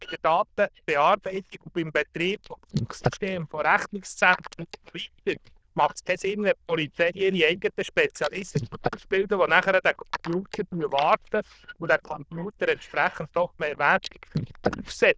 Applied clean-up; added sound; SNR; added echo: neural diffusion model UNIVERSE++.